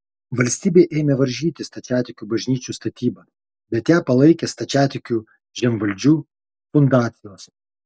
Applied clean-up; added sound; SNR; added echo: none; none; none; none.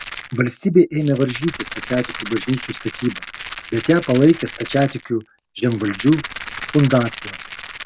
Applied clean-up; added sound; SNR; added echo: none; Rattle; 12 dB; none.